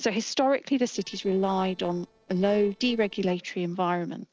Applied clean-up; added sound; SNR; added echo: neural separator model SepFormer DNS4.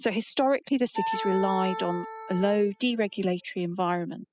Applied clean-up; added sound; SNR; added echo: classical method spectral subtraction.